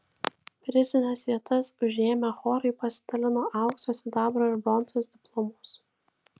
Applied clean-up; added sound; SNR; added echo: none; none; none; none.